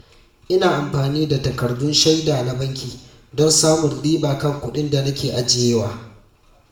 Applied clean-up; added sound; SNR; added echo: none; none; none; reverberation time 0.7 s.